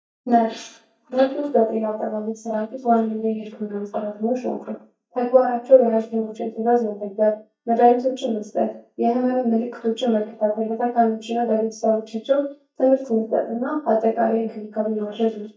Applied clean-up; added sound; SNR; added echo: neural mask model DeepFilterNet 3.